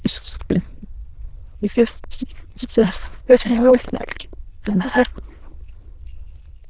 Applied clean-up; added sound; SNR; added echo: neural diffusion model UNIVERSE++.